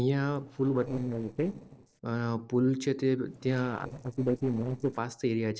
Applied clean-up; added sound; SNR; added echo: neural separator model SepFormer DNS4.